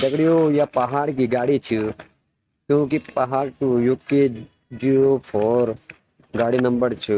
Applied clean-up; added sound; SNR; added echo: neural mask model RNNoise.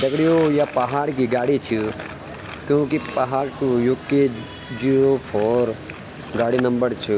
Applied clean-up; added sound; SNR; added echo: none; Crumpling, crinkling; 20 dB; none.